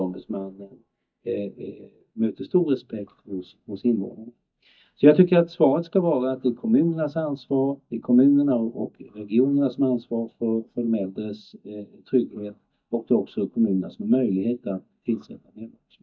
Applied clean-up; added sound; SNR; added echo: neural mask model DeepFilterNet 3.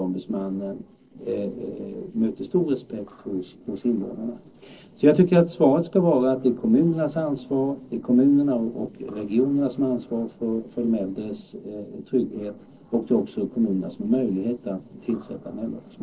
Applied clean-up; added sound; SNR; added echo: neural separator model SepFormer DNS4.